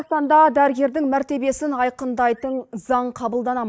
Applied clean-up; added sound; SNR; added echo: neural mask model DeepFilterNet 3.